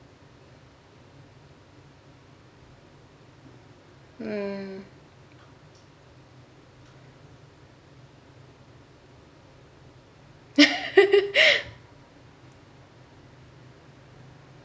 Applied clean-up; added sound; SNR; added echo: none; none; none; none.